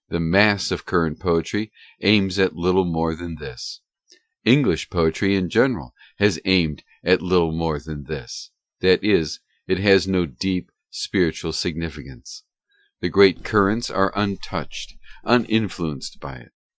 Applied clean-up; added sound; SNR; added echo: classical method Wiener filter.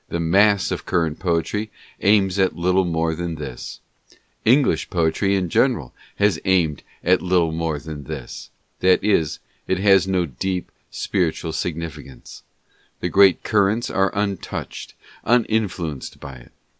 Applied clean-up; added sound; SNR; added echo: none; none; none; none.